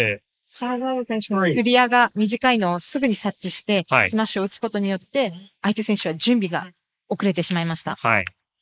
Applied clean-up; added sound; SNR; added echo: neural mask model Resemble Enhance denoiser.